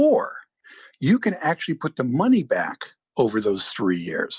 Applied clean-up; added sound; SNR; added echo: none; none; none; none.